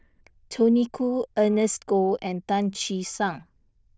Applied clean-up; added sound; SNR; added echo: neural diffusion model UNIVERSE++.